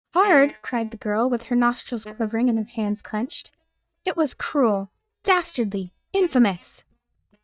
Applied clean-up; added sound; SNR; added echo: neural mask model DeepFilterNet 3.